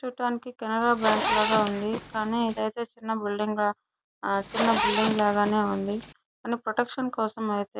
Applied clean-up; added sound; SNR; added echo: none; Zipper (clothing); 2 dB; none.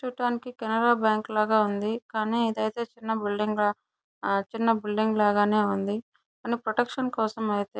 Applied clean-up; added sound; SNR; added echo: none; none; none; none.